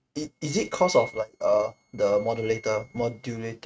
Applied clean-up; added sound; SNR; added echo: neural mask model RNNoise.